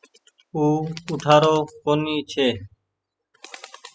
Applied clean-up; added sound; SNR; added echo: classical method spectral subtraction.